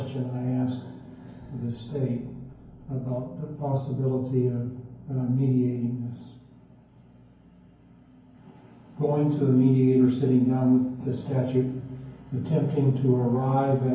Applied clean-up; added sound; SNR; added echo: none; none; none; reverberation time 0.9 s.